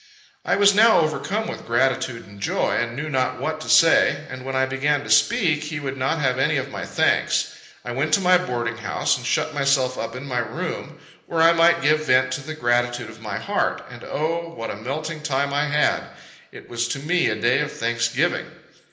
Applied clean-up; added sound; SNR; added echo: none; none; none; reverberation time 0.8 s.